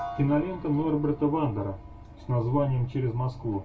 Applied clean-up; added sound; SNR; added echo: none; Piano; 18 dB; reverberation time 0.2 s.